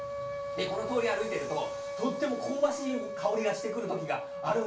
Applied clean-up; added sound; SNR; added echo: none; Wind instrument, woodwind instrument; 5 dB; reverberation time 0.4 s.